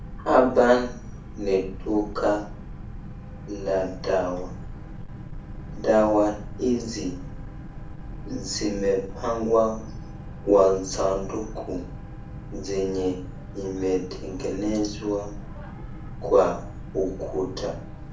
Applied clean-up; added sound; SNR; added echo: none; Boat, Water vehicle; 10 dB; reverberation time 0.6 s.